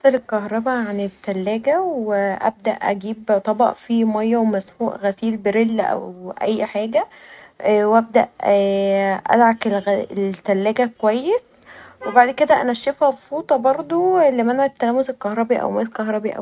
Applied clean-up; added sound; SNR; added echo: none; none; none; none.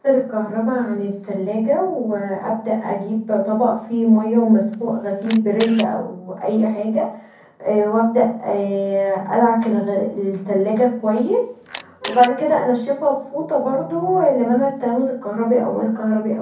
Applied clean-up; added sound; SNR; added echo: none; Camera; 16 dB; reverberation time 0.6 s.